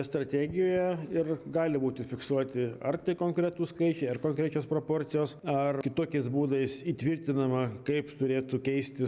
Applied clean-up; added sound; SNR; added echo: none; none; none; none.